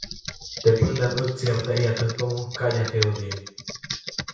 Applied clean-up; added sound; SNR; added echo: none; Computer keyboard; 10 dB; reverberation time 0.6 s.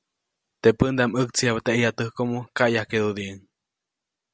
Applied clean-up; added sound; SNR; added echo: none; none; none; none.